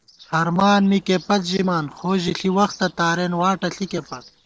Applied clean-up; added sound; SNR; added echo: neural separator model SepFormer DNS4.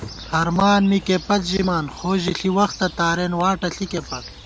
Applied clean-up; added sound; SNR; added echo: none; Chirp, tweet; 16 dB; none.